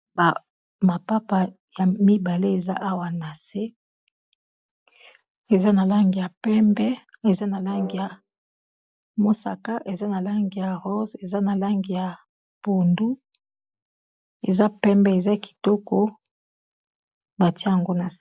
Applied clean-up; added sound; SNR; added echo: neural mask model DeepFilterNet 3.